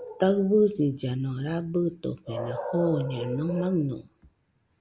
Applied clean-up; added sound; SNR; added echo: none; none; none; none.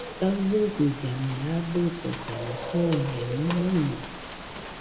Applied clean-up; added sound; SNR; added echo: none; Rain; 11 dB; reverberation time 0.8 s.